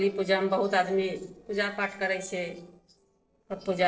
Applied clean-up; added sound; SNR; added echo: neural separator model SepFormer DNS4.